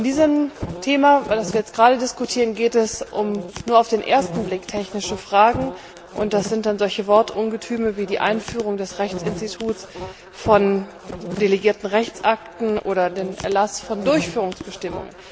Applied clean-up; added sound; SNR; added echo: none; Insect; 13 dB; none.